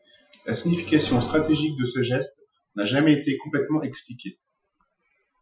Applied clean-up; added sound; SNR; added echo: classical method Wiener filter.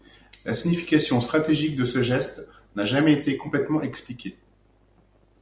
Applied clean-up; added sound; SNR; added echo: none; none; none; none.